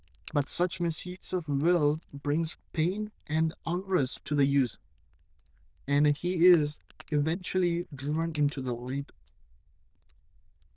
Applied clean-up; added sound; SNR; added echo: neural diffusion model UNIVERSE++.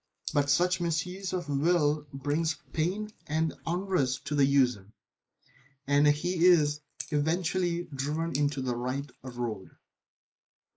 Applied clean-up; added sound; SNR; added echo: neural mask model Resemble Enhance denoiser.